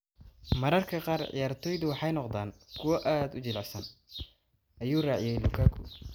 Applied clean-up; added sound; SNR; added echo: none; none; none; none.